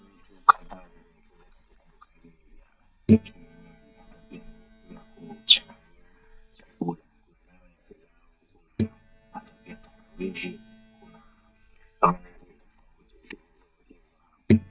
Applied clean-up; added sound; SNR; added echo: neural mask model DeepFilterNet 3.